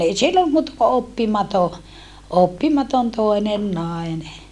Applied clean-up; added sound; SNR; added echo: none; none; none; none.